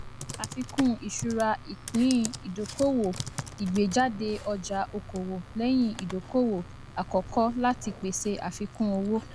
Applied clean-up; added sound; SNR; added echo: none; Computer keyboard; 12 dB; none.